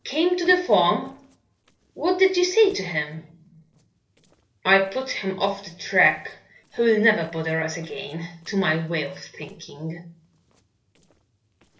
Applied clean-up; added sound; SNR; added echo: neural separator model SepFormer DNS4.